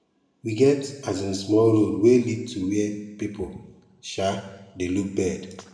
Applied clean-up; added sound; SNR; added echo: none; none; none; reverberation time 0.9 s.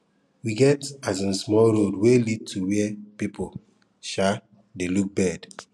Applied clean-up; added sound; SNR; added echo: none; none; none; none.